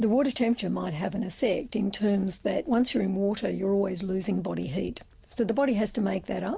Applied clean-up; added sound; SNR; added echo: none; none; none; none.